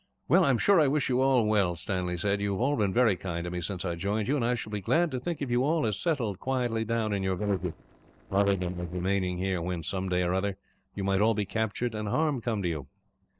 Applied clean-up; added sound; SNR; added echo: neural separator model SepFormer DNS4.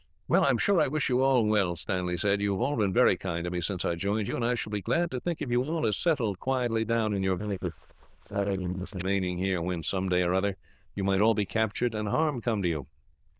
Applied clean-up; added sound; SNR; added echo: neural diffusion model UNIVERSE++.